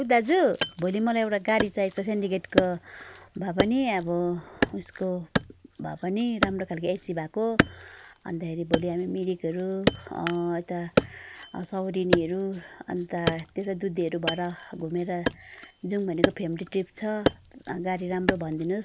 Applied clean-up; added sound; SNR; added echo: none; Wood; 3 dB; none.